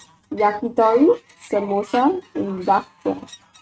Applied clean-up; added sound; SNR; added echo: neural mask model RNNoise.